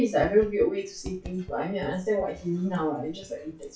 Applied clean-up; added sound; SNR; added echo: classical method log-MMSE.